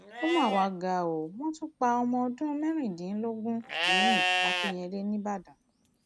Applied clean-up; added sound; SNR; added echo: none; Livestock, farm animals, working animals; 3 dB; none.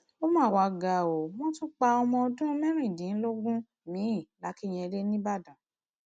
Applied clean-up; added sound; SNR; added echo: none; none; none; none.